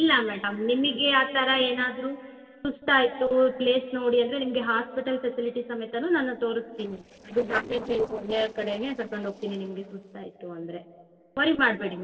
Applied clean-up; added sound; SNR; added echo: neural separator model SepFormer DNS4.